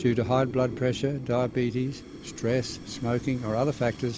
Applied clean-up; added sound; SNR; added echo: none; Fire; 13 dB; none.